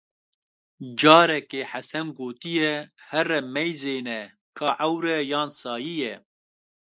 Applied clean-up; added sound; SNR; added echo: neural mask model Resemble Enhance denoiser.